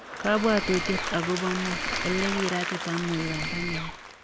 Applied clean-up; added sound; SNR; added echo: none; Mechanisms + Applause / Crowd; 3 dB; none.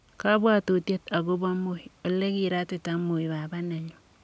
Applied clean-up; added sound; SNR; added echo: none; none; none; none.